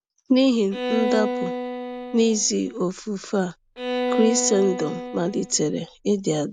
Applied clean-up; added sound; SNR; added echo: none; Bowed string instrument; 6 dB; none.